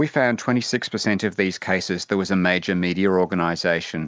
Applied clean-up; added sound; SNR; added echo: neural mask model Resemble Enhance denoiser.